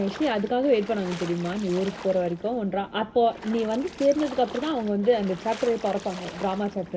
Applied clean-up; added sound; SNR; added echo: none; Splash, splatter; 16 dB; reverberation time 0.4 s.